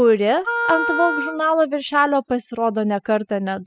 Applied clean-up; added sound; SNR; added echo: classical method spectral subtraction.